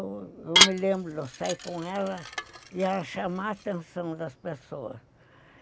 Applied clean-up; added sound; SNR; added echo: none; Dishes, pots, and pans / Glass; -4 dB; none.